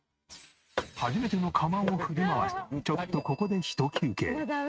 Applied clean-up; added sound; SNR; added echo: neural mask model RNNoise.